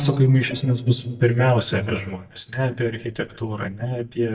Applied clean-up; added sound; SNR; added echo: neural mask model DeepFilterNet 3.